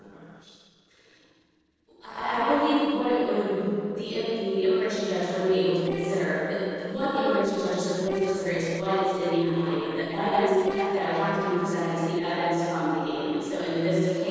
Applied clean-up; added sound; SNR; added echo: neural separator model SepFormer DNS4.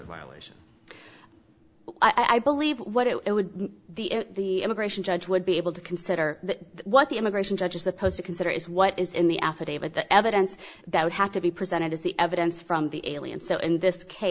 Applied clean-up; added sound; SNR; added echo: none; none; none; none.